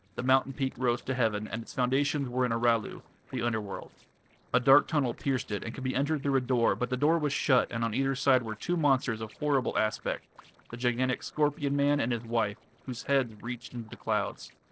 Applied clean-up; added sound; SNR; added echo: neural separator model SepFormer DNS4.